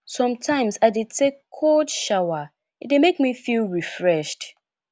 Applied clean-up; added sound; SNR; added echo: none; none; none; none.